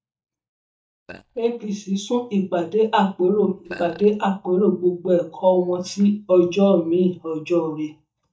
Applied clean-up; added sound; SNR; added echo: neural mask model DeepFilterNet 3.